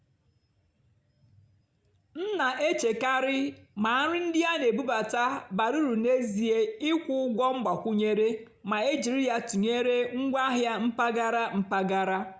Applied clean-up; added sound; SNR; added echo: none; none; none; none.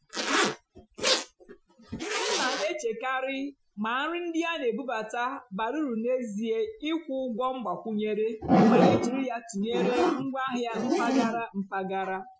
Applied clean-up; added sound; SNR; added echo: classical method Wiener filter.